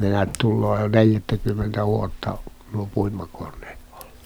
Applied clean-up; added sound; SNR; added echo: none; Hands; 15 dB; none.